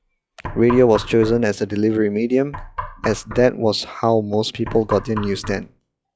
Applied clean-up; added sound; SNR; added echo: classical method log-MMSE.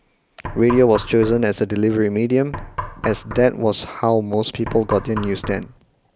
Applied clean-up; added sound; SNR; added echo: none; Knock; 11 dB; none.